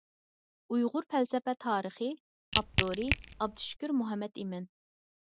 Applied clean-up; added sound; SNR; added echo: none; Crack / Crushing; -4 dB; none.